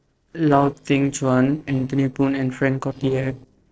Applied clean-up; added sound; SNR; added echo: neural separator model SepFormer DNS4.